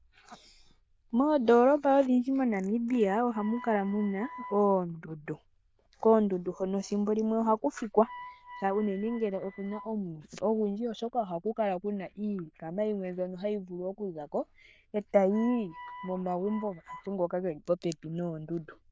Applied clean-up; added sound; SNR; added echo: neural diffusion model UNIVERSE++.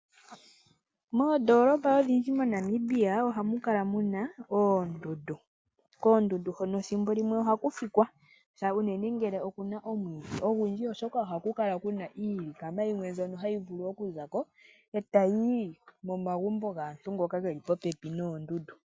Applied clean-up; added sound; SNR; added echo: none; none; none; none.